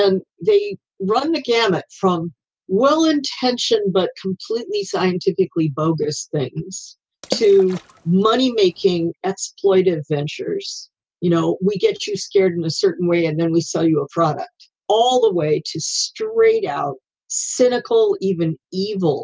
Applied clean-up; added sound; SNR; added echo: none; Water / Splash, splatter; 15 dB; none.